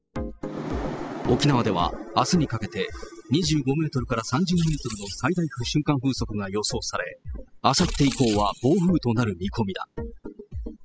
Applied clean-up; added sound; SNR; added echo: classical method spectral subtraction.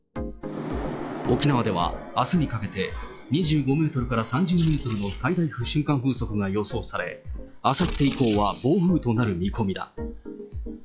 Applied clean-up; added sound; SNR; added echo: classical method log-MMSE.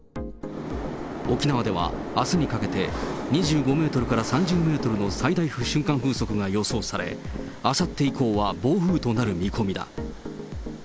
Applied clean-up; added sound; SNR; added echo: none; none; none; none.